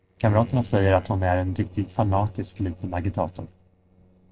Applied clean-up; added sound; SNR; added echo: neural separator model SepFormer DNS4.